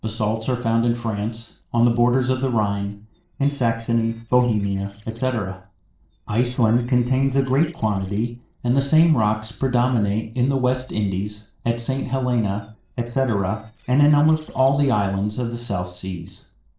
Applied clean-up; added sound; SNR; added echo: neural separator model SepFormer DNS4.